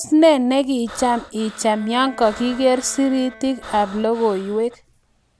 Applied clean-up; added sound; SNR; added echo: none; Bowed string instrument + Breathing; 19 dB; none.